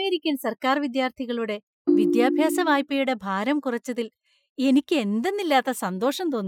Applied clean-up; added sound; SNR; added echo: classical method Wiener filter.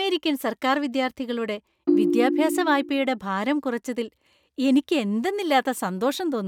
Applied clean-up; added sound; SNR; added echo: neural mask model RNNoise.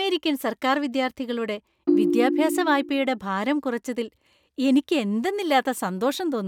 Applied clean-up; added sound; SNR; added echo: none; Ringtone; 0 dB; none.